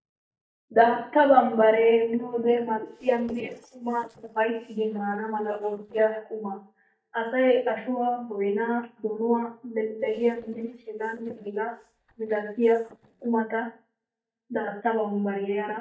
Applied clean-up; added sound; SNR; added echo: neural mask model DeepFilterNet 3.